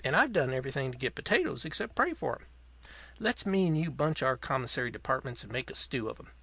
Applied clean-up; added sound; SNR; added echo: none; none; none; none.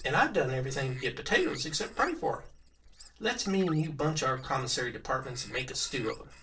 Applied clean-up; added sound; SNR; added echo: neural separator model SepFormer DNS4.